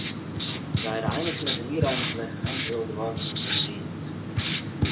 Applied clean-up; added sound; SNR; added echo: none; Writing; -5 dB; reverberation time 0.2 s.